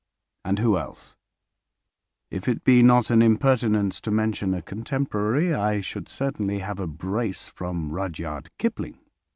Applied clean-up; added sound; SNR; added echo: none; none; none; none.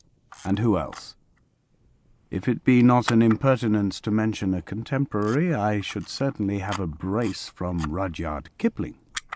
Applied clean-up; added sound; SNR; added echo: neural mask model Resemble Enhance denoiser.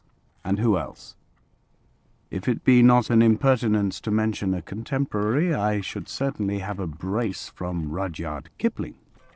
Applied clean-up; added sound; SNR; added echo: neural separator model SepFormer DNS4.